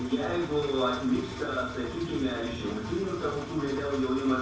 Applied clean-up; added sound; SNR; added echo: none; Engine; 11 dB; reverberation time 0.7 s.